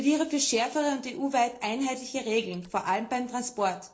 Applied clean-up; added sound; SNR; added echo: neural separator model SepFormer DNS4.